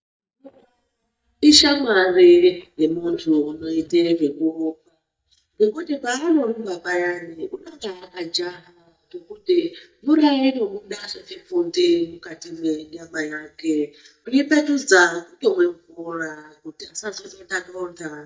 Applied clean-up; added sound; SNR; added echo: neural mask model DeepFilterNet 3.